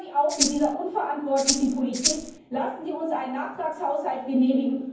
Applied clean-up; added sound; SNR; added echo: none; Rattle (instrument); 1 dB; reverberation time 0.9 s.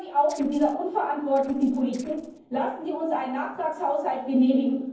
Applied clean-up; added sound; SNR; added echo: neural separator model SepFormer DNS4.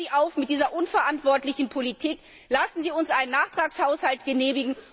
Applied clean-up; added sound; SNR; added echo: none; none; none; none.